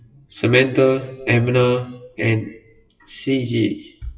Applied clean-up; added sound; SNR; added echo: classical method WPE with log-MMSE.